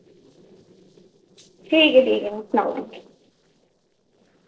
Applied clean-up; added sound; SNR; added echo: neural separator model SepFormer DNS4.